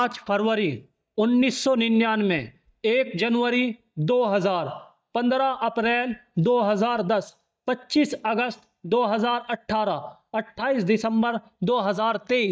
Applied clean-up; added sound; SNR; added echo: neural mask model DeepFilterNet 3.